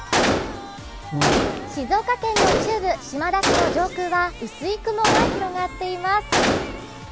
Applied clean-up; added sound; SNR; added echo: none; Brass instrument + Gunshot, gunfire; -1 dB; none.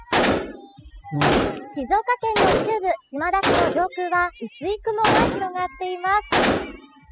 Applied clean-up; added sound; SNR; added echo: classical method spectral subtraction.